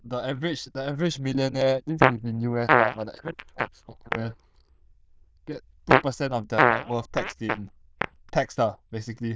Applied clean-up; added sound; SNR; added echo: neural diffusion model UNIVERSE++.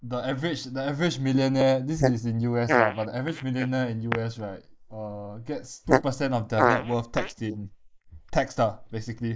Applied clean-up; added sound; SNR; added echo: neural mask model Resemble Enhance denoiser.